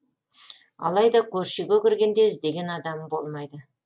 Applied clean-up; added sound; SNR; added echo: none; none; none; none.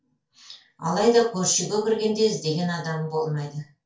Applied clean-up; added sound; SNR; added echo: none; none; none; reverberation time 0.3 s.